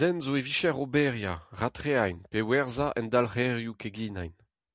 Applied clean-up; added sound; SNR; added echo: none; none; none; none.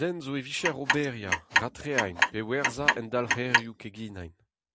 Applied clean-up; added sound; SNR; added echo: none; Clock; -4 dB; none.